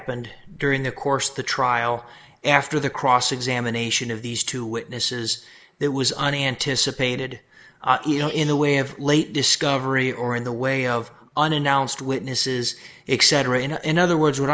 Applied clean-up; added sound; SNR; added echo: neural mask model Resemble Enhance denoiser.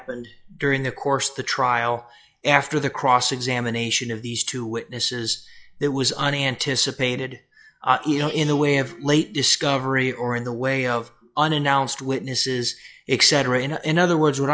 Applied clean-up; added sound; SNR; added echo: classical method log-MMSE.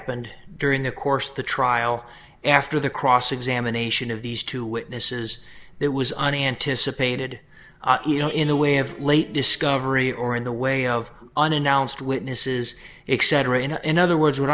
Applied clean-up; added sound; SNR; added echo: none; Livestock, farm animals, working animals; 19 dB; none.